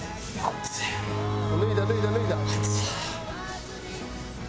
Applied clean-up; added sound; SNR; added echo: none; Bowed string instrument; -3 dB; none.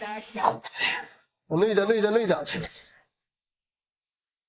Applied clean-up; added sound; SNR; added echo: neural mask model Resemble Enhance denoiser.